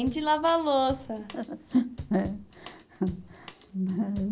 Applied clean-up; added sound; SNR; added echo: none; Drum kit; 16 dB; none.